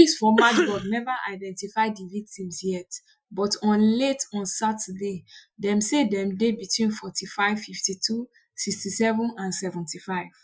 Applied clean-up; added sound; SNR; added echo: classical method Wiener filter.